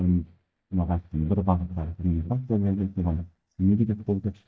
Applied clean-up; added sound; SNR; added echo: neural mask model DeepFilterNet 3.